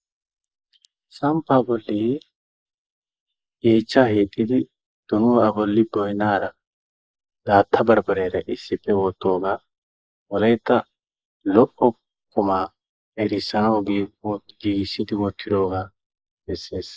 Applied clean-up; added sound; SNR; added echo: neural mask model Resemble Enhance denoiser.